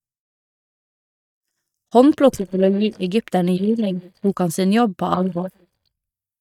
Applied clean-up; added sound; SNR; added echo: neural mask model DeepFilterNet 3.